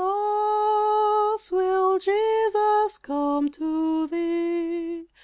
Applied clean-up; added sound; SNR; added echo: none; none; none; none.